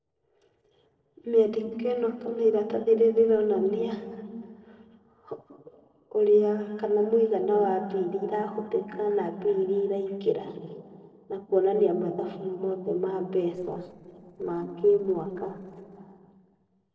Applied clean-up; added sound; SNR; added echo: neural separator model SepFormer DNS4.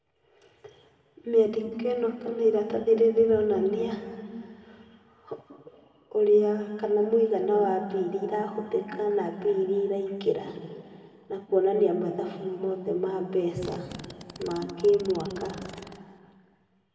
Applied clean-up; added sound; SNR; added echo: none; Fart; 18 dB; reverberation time 2.5 s.